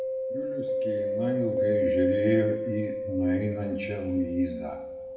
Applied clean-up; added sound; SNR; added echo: none; Mallet percussion; 0 dB; reverberation time 0.9 s.